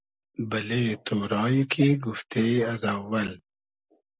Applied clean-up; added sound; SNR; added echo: none; none; none; none.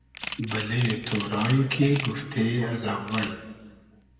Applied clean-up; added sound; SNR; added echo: none; Camera; 11 dB; reverberation time 1.2 s.